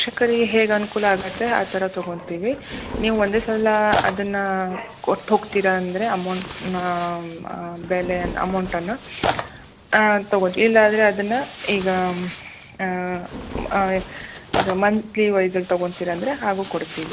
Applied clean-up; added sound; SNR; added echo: none; Tearing; 10 dB; none.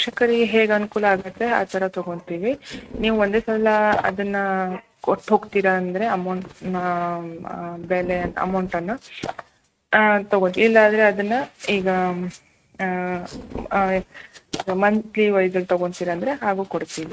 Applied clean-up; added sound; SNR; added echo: neural mask model RNNoise.